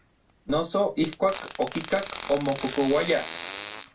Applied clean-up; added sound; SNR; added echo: none; Fart; 10 dB; reverberation time 0.2 s.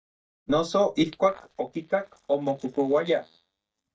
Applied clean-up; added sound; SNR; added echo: neural mask model DeepFilterNet 3.